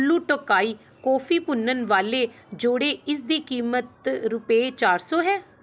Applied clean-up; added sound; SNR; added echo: none; none; none; none.